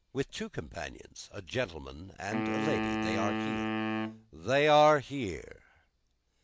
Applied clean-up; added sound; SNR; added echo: none; Wind instrument, woodwind instrument; 2 dB; none.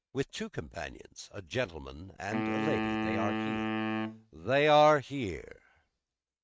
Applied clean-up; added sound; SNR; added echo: neural mask model RNNoise.